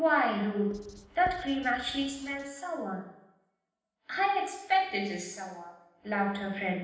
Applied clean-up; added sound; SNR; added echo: none; Writing; 19 dB; reverberation time 0.9 s.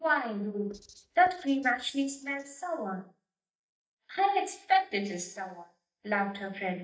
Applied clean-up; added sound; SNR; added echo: neural mask model DeepFilterNet 3.